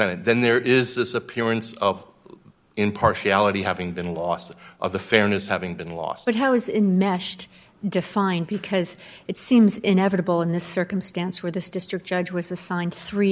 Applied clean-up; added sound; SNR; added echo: none; none; none; none.